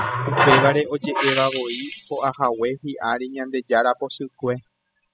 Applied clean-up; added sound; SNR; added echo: classical method spectral subtraction.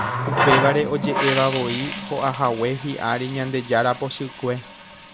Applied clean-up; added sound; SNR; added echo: none; Water tap, faucet; 3 dB; none.